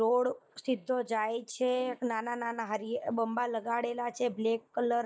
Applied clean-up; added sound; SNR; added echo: neural mask model DeepFilterNet 3.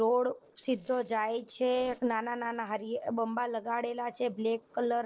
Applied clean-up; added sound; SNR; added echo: neural separator model SepFormer DNS4.